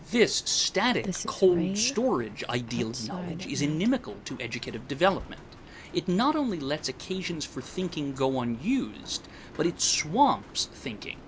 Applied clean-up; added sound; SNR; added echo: none; Rain; 12 dB; none.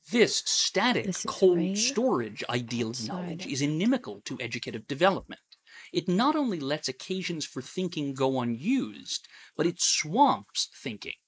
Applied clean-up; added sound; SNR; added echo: neural mask model Resemble Enhance denoiser.